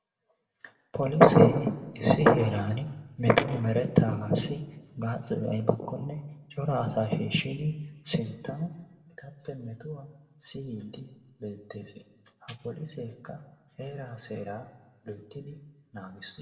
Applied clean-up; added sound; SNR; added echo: none; none; none; reverberation time 0.7 s.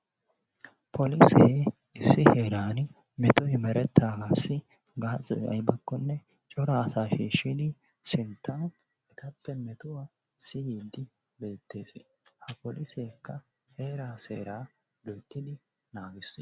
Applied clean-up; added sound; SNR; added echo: none; none; none; none.